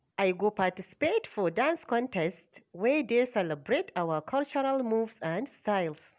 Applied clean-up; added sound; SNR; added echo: none; none; none; none.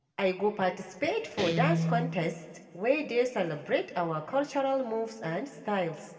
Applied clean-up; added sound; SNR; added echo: none; Guitar; 5 dB; reverberation time 1.6 s.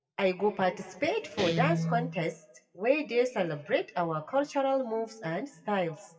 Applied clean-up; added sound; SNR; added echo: classical method WPE with log-MMSE.